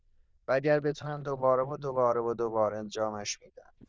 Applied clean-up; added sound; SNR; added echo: neural diffusion model UNIVERSE++.